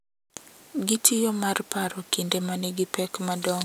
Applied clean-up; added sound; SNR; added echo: none; none; none; none.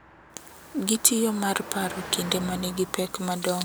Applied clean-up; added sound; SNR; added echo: none; Car passing by; 14 dB; none.